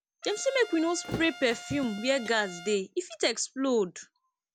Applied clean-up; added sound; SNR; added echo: none; Thump, thud + Trumpet; 13 dB; none.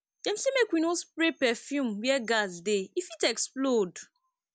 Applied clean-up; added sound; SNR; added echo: none; none; none; none.